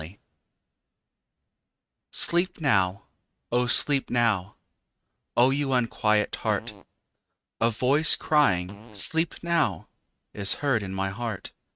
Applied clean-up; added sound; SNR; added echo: neural mask model RNNoise.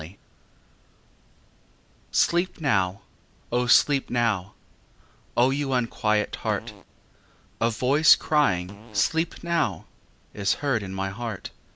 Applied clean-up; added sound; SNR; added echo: none; Fart; 19 dB; none.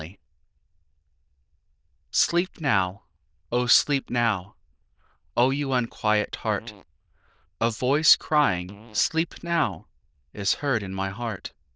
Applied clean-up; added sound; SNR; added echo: neural diffusion model UNIVERSE++.